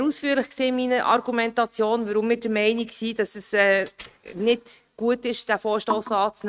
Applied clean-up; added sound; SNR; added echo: neural mask model RNNoise.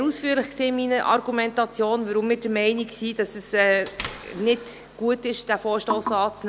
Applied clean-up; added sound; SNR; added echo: none; Door; 14 dB; none.